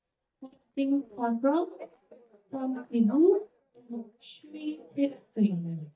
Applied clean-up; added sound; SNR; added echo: neural mask model DeepFilterNet 3.